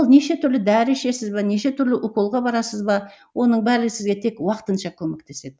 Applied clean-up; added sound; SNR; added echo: none; none; none; none.